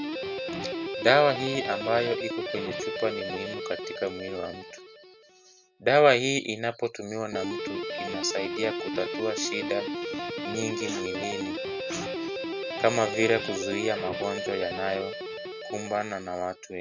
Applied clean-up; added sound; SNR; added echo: none; Guitar; 5 dB; none.